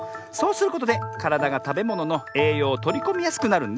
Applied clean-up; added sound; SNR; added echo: none; none; none; none.